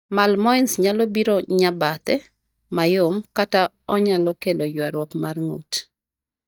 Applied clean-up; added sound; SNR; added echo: neural mask model DeepFilterNet 3.